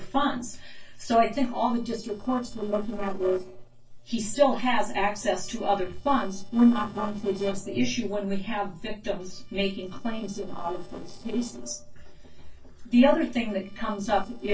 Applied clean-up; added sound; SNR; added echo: neural separator model SepFormer DNS4.